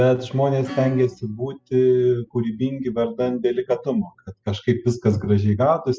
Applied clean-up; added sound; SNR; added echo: classical method spectral subtraction.